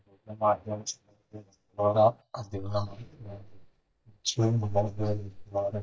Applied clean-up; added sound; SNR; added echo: neural mask model DeepFilterNet 3.